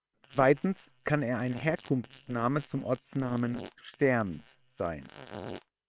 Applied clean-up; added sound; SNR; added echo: neural separator model SepFormer WHAM!.